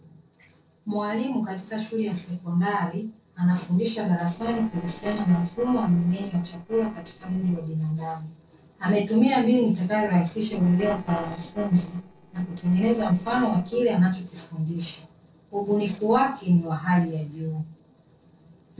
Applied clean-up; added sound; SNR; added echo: neural separator model SepFormer DNS4.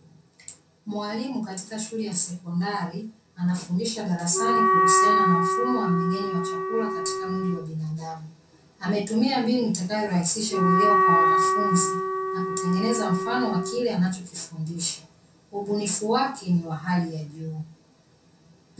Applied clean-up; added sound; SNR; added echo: none; Wind instrument, woodwind instrument; -4 dB; reverberation time 0.3 s.